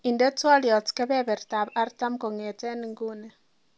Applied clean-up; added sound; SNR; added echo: none; none; none; none.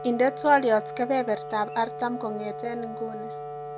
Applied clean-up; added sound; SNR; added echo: none; Wind instrument, woodwind instrument; 10 dB; none.